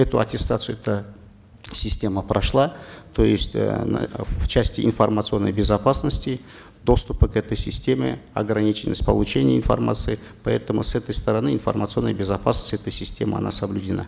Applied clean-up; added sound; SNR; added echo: none; none; none; none.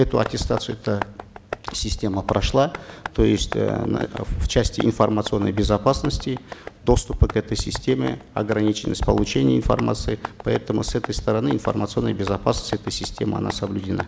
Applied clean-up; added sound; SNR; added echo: none; Tap; 15 dB; none.